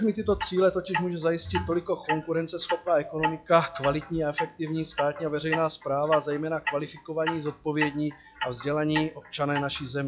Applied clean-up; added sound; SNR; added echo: classical method log-MMSE.